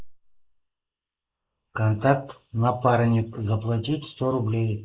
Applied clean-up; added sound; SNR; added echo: neural mask model Resemble Enhance denoiser.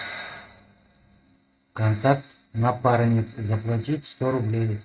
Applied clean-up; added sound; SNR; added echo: neural mask model RNNoise.